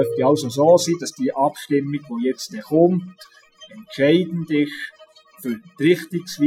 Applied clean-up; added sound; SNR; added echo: classical method Wiener filter.